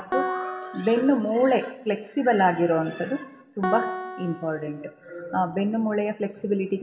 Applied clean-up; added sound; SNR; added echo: none; Piano; 10 dB; reverberation time 0.9 s.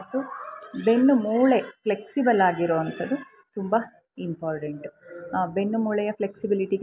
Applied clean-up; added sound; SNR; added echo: none; none; none; none.